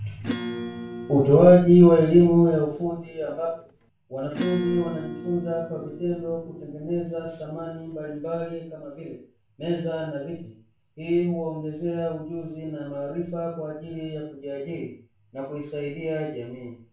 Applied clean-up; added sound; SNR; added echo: none; Acoustic guitar / Strum; 13 dB; reverberation time 0.4 s.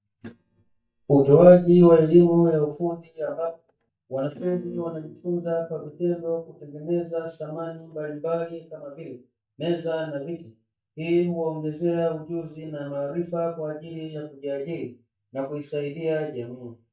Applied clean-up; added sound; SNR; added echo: neural mask model DeepFilterNet 3.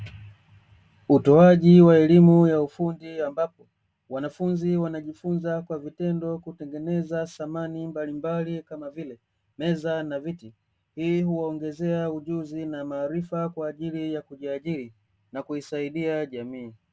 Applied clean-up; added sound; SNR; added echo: none; none; none; none.